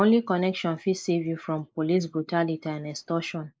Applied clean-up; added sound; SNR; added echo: neural mask model Resemble Enhance denoiser.